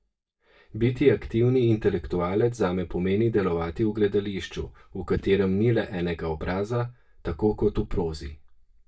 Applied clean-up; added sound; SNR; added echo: neural mask model DeepFilterNet 3.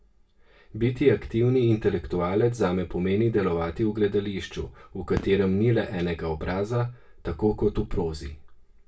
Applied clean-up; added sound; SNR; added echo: none; Fireworks; 19 dB; reverberation time 0.2 s.